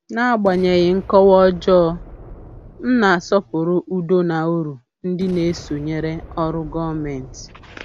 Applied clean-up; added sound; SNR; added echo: none; Boom; 20 dB; none.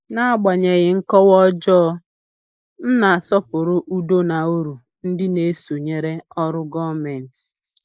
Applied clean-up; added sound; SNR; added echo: neural mask model Resemble Enhance denoiser.